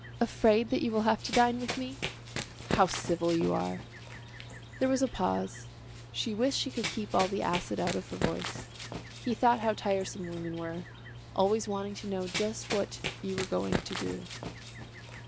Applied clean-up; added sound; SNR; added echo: none; Run; 8 dB; none.